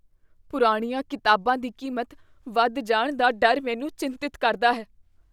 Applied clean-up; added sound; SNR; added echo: none; none; none; none.